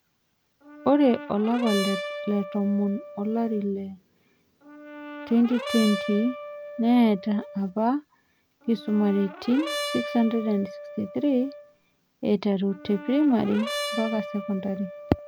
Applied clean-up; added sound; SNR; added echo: none; Brass instrument; 11 dB; none.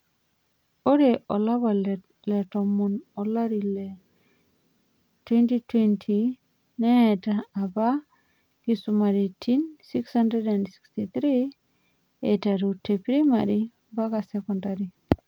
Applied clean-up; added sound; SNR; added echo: none; none; none; none.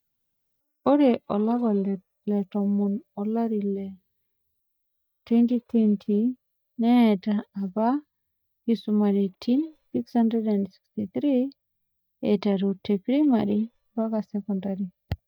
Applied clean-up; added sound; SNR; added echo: neural mask model DeepFilterNet 3.